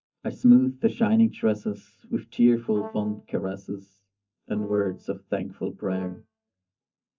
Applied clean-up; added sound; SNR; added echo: neural mask model DeepFilterNet 3.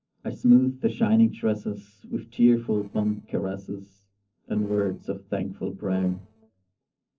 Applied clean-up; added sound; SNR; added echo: neural separator model SepFormer DNS4.